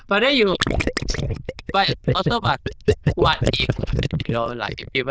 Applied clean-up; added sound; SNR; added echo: neural diffusion model UNIVERSE++.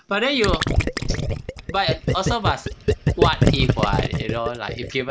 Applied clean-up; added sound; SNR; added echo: none; Gurgling; -3 dB; none.